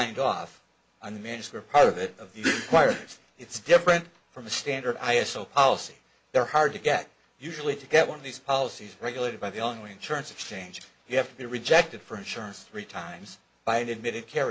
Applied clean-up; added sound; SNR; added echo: none; none; none; none.